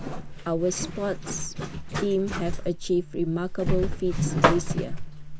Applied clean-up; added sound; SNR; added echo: none; Zipper (clothing); -1 dB; none.